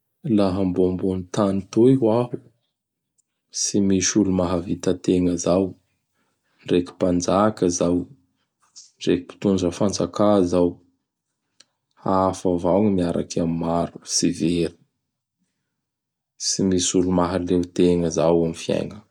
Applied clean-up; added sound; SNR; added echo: none; none; none; none.